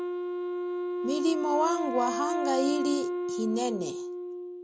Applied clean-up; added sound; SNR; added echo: none; Wind instrument, woodwind instrument; 0 dB; none.